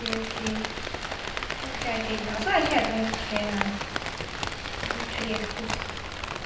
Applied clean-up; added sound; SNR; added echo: none; Rain; 1 dB; reverberation time 0.9 s.